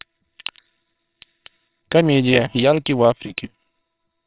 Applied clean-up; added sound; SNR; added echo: neural separator model SepFormer WHAMR!.